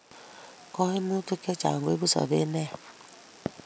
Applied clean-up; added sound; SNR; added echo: none; none; none; none.